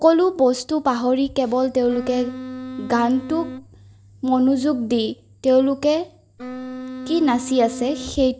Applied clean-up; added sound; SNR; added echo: none; Wind instrument, woodwind instrument; 11 dB; none.